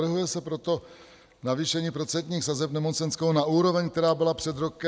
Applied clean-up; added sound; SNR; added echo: none; none; none; none.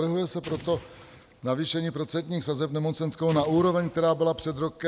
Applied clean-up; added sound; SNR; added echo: none; Explosion; 18 dB; none.